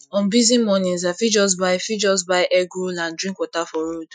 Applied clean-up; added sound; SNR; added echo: classical method Wiener filter.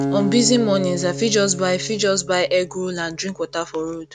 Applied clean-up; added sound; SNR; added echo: none; Acoustic guitar; 9 dB; none.